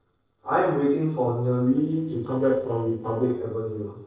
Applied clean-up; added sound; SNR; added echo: neural separator model SepFormer DNS4.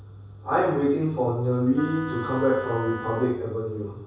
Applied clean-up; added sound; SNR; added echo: none; Wind instrument, woodwind instrument; 12 dB; reverberation time 0.7 s.